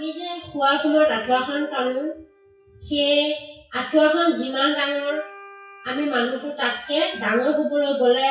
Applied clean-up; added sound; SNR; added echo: classical method WPE with log-MMSE.